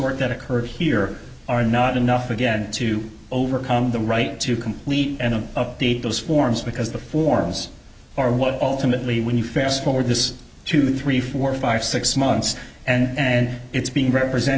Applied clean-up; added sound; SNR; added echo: none; none; none; none.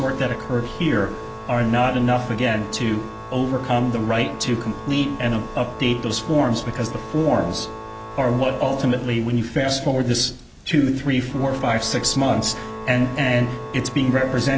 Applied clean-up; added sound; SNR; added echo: none; Organ; 13 dB; none.